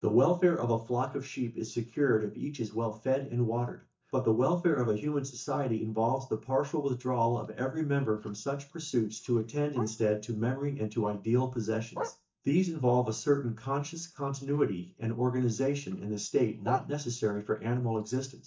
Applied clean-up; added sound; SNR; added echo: neural mask model DeepFilterNet 3.